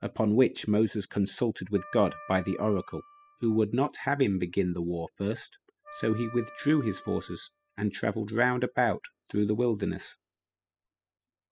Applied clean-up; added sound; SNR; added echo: classical method spectral subtraction.